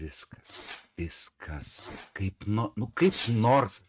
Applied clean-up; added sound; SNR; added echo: neural mask model RNNoise.